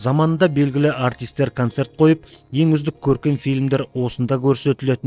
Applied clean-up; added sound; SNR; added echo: neural separator model SepFormer DNS4.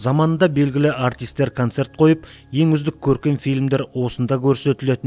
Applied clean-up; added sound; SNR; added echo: none; none; none; none.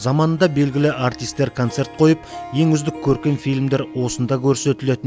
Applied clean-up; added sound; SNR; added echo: none; Harp; 17 dB; none.